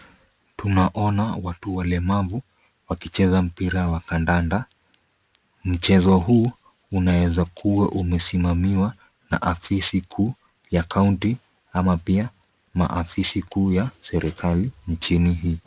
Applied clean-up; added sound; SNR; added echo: none; none; none; none.